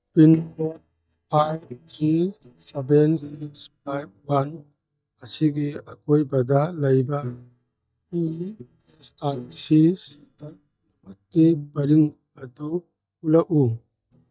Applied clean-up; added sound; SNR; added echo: neural mask model DeepFilterNet 3.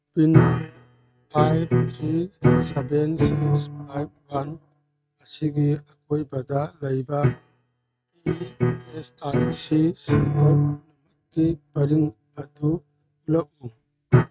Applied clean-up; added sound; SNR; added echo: neural mask model RNNoise.